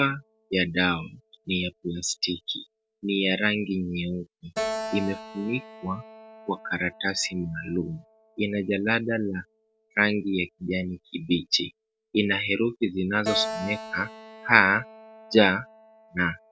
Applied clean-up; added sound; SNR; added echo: none; Keyboard (musical); 13 dB; none.